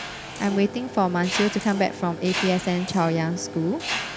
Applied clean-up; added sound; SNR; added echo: none; Mechanisms; 8 dB; none.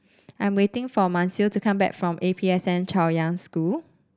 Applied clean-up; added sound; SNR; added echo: none; none; none; none.